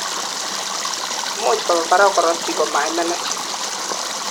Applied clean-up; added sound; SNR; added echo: none; Stream; 3 dB; none.